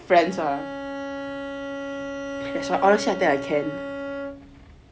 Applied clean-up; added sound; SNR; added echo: none; Bowed string instrument; 7 dB; none.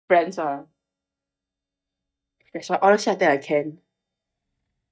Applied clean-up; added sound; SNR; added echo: neural mask model DeepFilterNet 3.